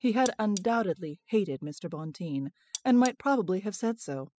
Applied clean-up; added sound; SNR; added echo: classical method spectral subtraction.